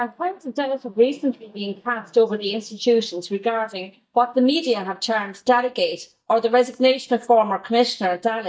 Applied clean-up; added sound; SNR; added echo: neural mask model DeepFilterNet 3.